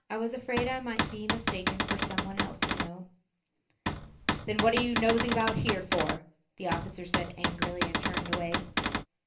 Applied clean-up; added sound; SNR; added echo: none; Cupboard open or close / Door; -2 dB; reverberation time 0.3 s.